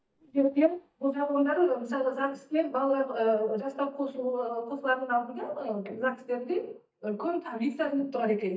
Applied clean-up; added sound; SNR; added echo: neural mask model DeepFilterNet 3.